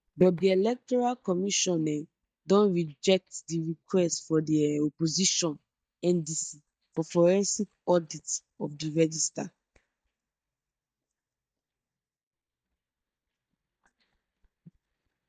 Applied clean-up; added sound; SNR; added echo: neural mask model DeepFilterNet 3.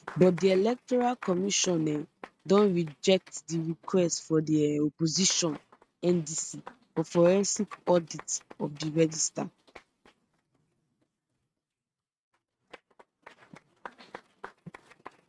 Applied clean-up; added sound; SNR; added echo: neural mask model RNNoise.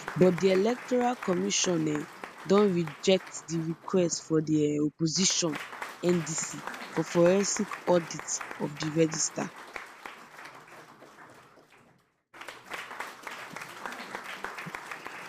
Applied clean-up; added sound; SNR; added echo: none; Applause / Crowd; 13 dB; none.